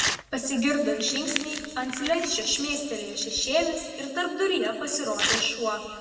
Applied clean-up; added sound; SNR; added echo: none; Crumpling, crinkling / Tearing; 7 dB; reverberation time 2.0 s.